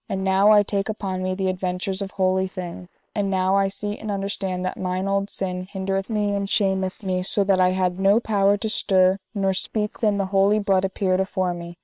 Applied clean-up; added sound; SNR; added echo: neural separator model SepFormer WHAM!.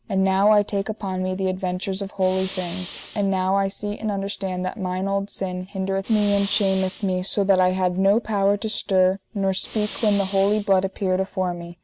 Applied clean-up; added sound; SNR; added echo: none; Fire; 16 dB; none.